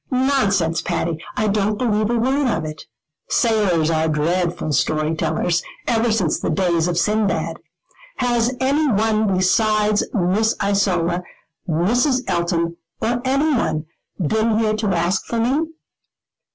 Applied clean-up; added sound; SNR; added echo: none; none; none; none.